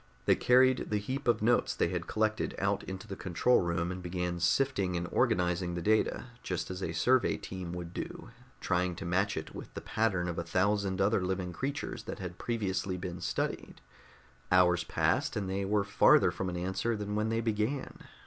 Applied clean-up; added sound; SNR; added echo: none; none; none; none.